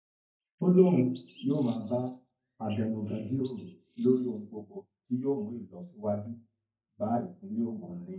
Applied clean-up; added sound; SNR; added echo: neural mask model DeepFilterNet 3.